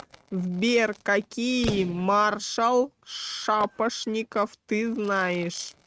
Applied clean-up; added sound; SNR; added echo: neural mask model RNNoise.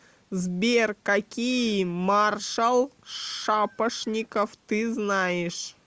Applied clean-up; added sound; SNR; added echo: none; none; none; none.